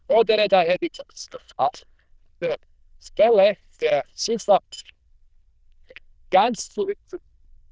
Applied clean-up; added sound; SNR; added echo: neural diffusion model UNIVERSE++.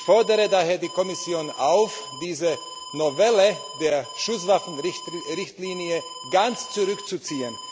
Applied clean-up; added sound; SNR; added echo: none; Alarm; 14 dB; none.